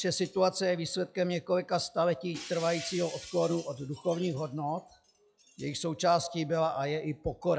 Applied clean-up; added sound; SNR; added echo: classical method log-MMSE.